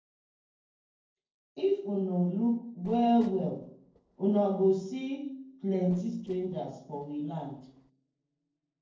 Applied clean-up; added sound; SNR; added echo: neural separator model SepFormer DNS4.